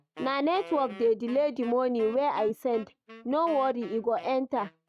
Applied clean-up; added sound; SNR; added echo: neural mask model RNNoise.